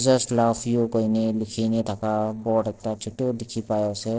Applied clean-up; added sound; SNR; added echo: neural separator model SepFormer DNS4.